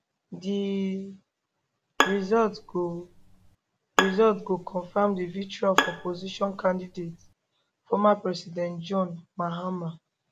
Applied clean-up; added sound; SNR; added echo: none; Bowed string instrument; 3 dB; none.